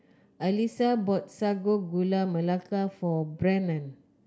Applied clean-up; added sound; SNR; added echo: none; none; none; none.